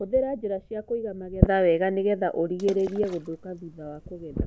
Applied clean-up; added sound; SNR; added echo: none; Water / Splash, splatter; 18 dB; none.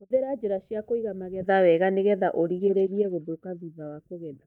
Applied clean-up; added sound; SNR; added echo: neural mask model DeepFilterNet 3.